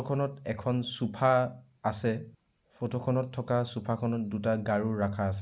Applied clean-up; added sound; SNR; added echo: none; none; none; none.